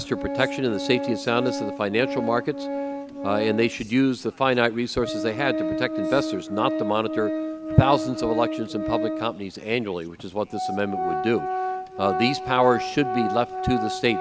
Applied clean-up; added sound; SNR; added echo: none; Organ; 5 dB; none.